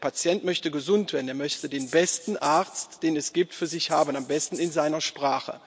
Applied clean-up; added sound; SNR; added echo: none; Rattle (instrument); 19 dB; none.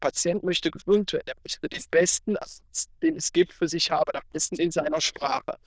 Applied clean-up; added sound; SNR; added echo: neural diffusion model UNIVERSE++.